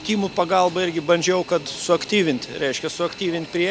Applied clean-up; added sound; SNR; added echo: none; Fixed-wing aircraft, airplane; 19 dB; none.